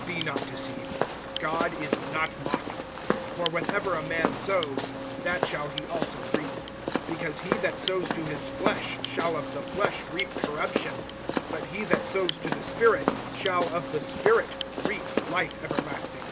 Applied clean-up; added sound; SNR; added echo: none; Walk, footsteps; 1 dB; none.